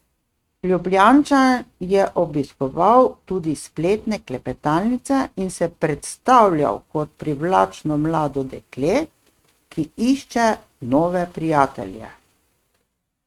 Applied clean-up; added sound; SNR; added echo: neural mask model RNNoise.